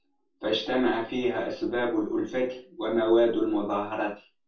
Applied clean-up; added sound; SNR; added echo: none; none; none; reverberation time 0.2 s.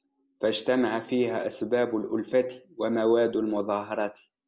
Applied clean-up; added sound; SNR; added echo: none; none; none; none.